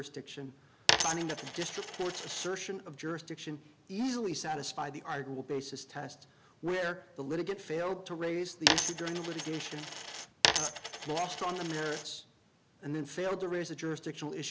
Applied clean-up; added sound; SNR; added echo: none; Coin (dropping); -4 dB; none.